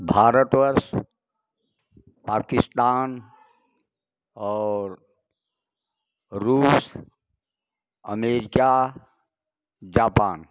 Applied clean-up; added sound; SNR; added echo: none; none; none; none.